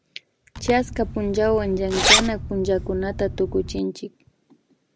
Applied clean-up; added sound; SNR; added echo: none; Zipper (clothing); 1 dB; none.